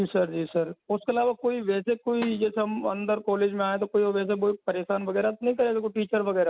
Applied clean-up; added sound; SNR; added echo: none; Snare drum; 19 dB; none.